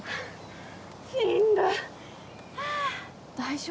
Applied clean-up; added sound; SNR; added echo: none; none; none; none.